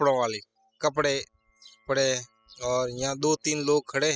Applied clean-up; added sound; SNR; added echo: classical method spectral subtraction.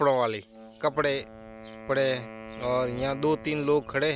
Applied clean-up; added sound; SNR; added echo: none; Wind instrument, woodwind instrument; 17 dB; none.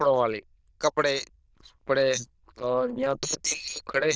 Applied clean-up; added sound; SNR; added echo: neural diffusion model UNIVERSE++.